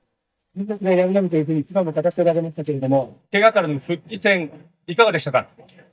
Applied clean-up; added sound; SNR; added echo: neural mask model DeepFilterNet 3.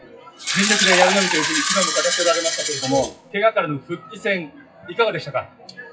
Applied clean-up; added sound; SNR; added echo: classical method WPE with log-MMSE.